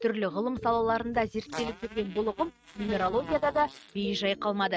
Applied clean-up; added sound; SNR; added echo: neural mask model RNNoise.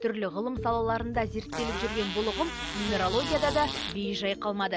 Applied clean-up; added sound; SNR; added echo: none; Fart; 7 dB; none.